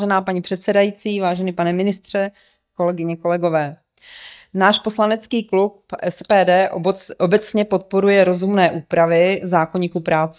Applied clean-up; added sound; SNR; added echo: neural mask model DeepFilterNet 3.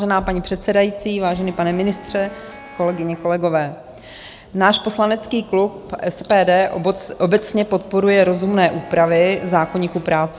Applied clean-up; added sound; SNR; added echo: none; Guitar; 19 dB; none.